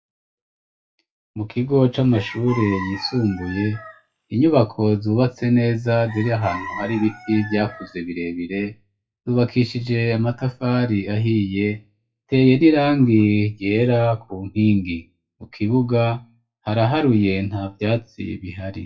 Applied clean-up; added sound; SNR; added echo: classical method WPE with log-MMSE.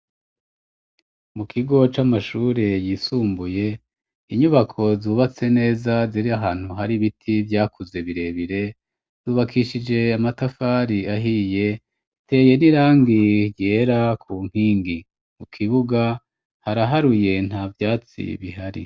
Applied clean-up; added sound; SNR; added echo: none; none; none; none.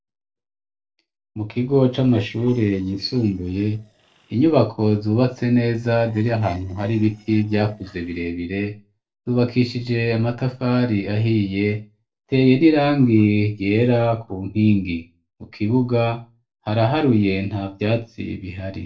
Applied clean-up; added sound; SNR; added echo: neural separator model SepFormer DNS4.